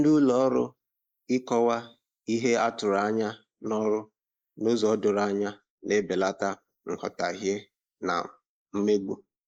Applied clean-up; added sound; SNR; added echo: neural mask model Resemble Enhance denoiser.